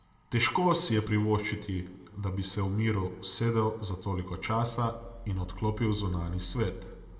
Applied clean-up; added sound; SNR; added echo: none; none; none; reverberation time 0.6 s.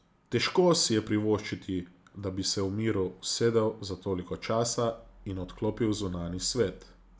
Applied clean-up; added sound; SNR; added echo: none; none; none; none.